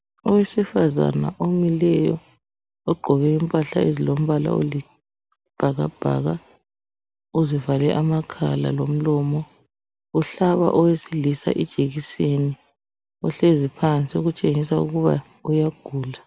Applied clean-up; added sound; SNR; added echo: none; none; none; none.